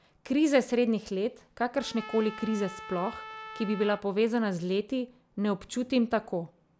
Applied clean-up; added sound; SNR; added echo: none; Trumpet; 16 dB; none.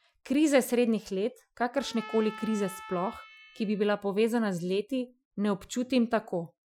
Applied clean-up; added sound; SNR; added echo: classical method Wiener filter.